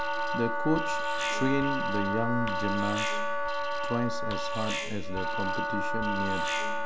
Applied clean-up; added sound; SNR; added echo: none; Wind instrument, woodwind instrument + Alarm; -4 dB; none.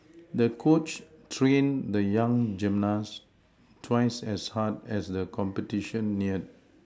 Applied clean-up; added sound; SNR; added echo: none; none; none; none.